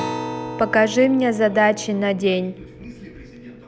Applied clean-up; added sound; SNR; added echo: none; Acoustic guitar; 12 dB; none.